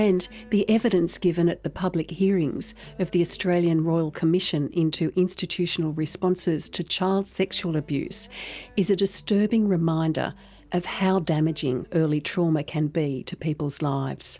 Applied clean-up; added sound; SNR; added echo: none; none; none; none.